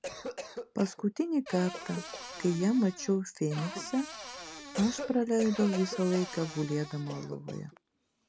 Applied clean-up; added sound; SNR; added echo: none; Cough + Cupboard open or close / Door; 11 dB; none.